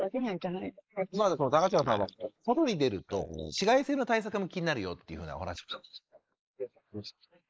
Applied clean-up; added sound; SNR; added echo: neural mask model Resemble Enhance denoiser.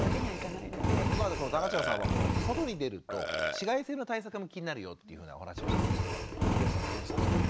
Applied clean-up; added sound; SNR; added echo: none; Engine + Burping, eructation; -4 dB; none.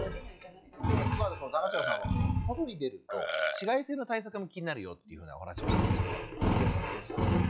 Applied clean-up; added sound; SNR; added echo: classical method log-MMSE.